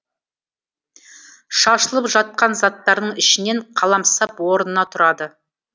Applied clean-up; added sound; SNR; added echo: none; none; none; none.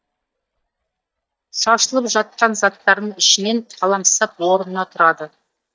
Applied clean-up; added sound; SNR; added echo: neural mask model DeepFilterNet 3.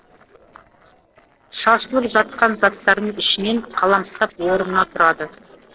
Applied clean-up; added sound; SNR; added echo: neural separator model SepFormer DNS4.